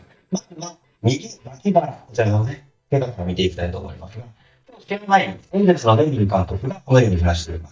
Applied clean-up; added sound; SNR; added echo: neural mask model DeepFilterNet 3.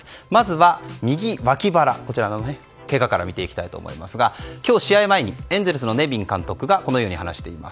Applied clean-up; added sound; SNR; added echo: none; none; none; none.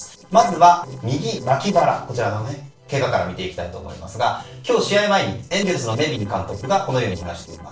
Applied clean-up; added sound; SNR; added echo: neural separator model SepFormer DNS4.